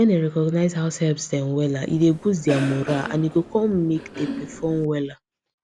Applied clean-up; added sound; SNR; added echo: none; Cough; 12 dB; none.